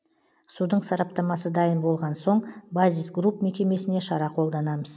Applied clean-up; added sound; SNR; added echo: none; none; none; none.